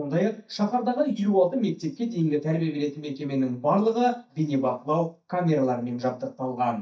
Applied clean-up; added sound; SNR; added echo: neural mask model DeepFilterNet 3.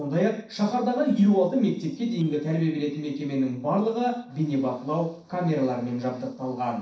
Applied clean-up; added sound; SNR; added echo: neural separator model SepFormer DNS4.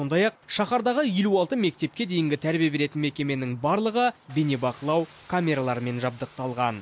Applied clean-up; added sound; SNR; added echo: none; none; none; none.